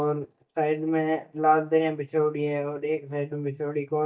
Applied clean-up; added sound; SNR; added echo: neural mask model DeepFilterNet 3.